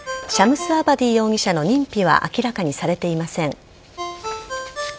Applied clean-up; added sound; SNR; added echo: none; Ringtone; 13 dB; none.